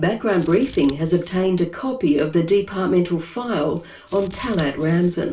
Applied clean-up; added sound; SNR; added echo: none; Scissors; 19 dB; reverberation time 0.3 s.